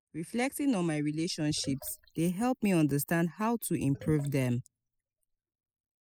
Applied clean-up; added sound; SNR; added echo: classical method spectral subtraction.